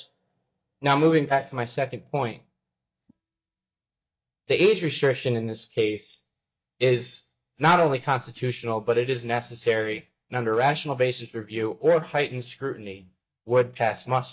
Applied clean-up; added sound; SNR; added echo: neural mask model DeepFilterNet 3.